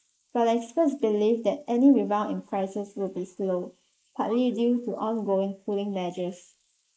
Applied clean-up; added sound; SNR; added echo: neural mask model Resemble Enhance denoiser.